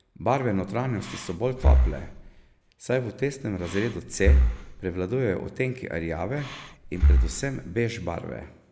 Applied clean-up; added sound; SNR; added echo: none; Breathing; -3 dB; none.